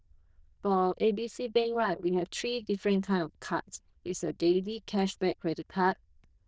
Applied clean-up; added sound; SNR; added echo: neural diffusion model UNIVERSE++.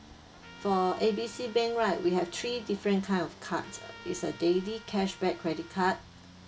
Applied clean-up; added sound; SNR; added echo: none; Accelerating, revving, vroom + Trumpet; 19 dB; none.